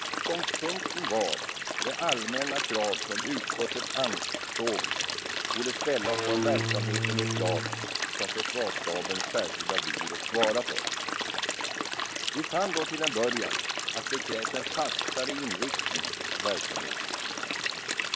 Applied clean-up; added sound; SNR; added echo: none; Stream + Electric guitar / Bass guitar; -2 dB; none.